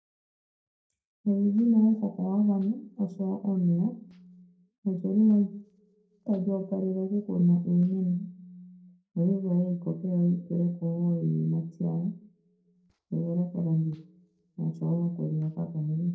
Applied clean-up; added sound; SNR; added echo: neural separator model SepFormer DNS4.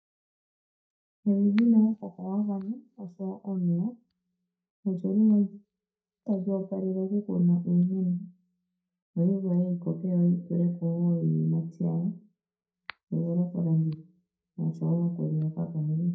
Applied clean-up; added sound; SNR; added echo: neural mask model DeepFilterNet 3.